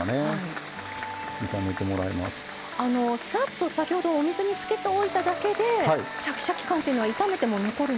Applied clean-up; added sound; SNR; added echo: none; Applause / Crowd / Cheering; 13 dB; none.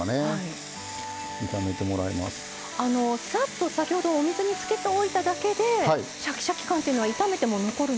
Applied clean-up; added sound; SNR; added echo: none; none; none; none.